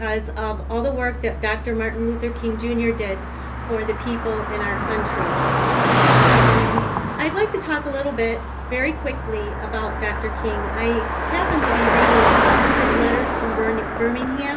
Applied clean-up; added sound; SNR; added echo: none; Car passing by; -4 dB; reverberation time 0.3 s.